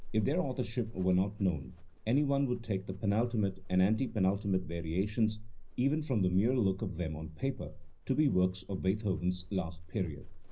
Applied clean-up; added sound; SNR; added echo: none; Livestock, farm animals, working animals; 13 dB; reverberation time 0.4 s.